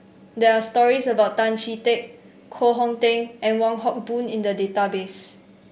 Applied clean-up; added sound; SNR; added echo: none; none; none; none.